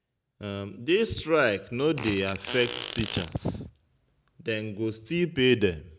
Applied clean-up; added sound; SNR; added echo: none; Fart; 11 dB; none.